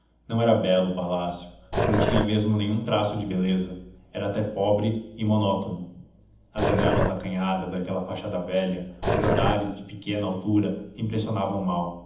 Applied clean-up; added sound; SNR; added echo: none; Growling; -1 dB; reverberation time 0.8 s.